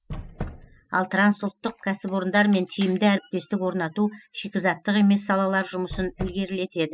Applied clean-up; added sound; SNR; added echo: classical method spectral subtraction.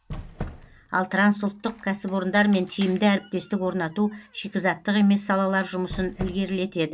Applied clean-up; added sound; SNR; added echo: none; Squeak; 17 dB; none.